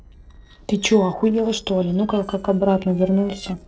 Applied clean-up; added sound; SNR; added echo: neural separator model SepFormer DNS4.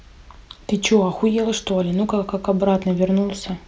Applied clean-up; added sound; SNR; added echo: none; none; none; none.